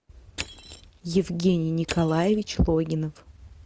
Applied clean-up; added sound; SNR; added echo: none; Crushing; 17 dB; none.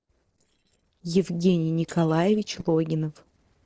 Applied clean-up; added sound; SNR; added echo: neural separator model SepFormer DNS4.